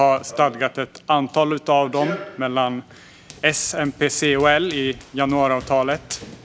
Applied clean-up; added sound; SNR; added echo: none; Run; 18 dB; none.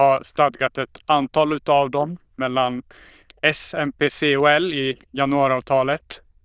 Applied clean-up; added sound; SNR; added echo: neural diffusion model UNIVERSE++.